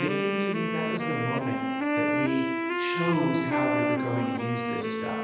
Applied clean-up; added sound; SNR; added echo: none; Wind instrument, woodwind instrument; -2 dB; reverberation time 1.1 s.